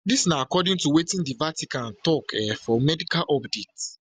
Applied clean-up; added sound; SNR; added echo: none; none; none; none.